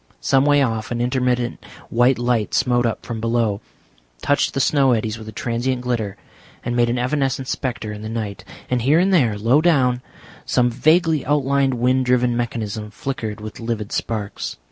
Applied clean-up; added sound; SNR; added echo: none; none; none; none.